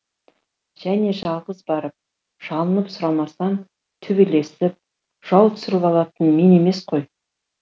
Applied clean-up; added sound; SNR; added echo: none; none; none; none.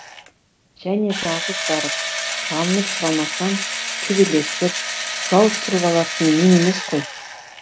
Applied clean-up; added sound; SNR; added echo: none; Engine / Drill; 5 dB; none.